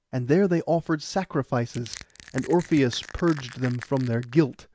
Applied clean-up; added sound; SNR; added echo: none; Crushing; 18 dB; none.